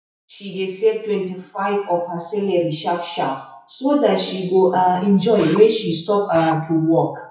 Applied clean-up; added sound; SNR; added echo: classical method WPE with log-MMSE.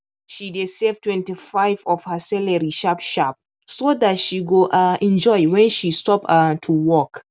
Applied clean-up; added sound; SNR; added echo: none; none; none; none.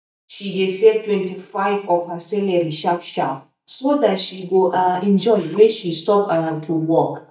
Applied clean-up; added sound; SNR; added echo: neural mask model DeepFilterNet 3.